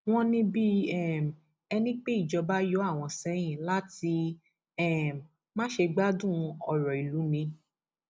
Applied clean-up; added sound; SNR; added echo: none; none; none; none.